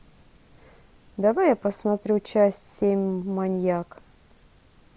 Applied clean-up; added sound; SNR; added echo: none; none; none; none.